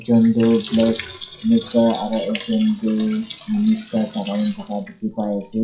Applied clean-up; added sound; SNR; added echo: classical method WPE with log-MMSE.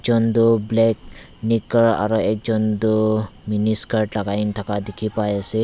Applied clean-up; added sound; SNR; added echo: none; none; none; none.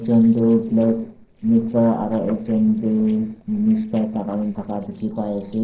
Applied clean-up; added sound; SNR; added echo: neural separator model SepFormer DNS4.